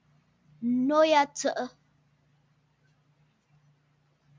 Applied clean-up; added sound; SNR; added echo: none; none; none; none.